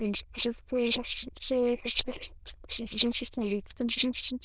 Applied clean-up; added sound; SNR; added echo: neural diffusion model UNIVERSE++.